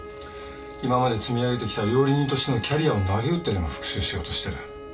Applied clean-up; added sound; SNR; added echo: none; Wind instrument, woodwind instrument; 15 dB; reverberation time 0.2 s.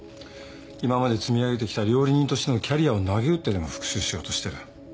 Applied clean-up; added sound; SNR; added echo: none; none; none; none.